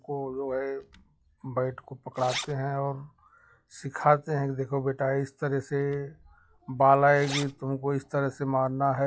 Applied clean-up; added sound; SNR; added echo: classical method log-MMSE.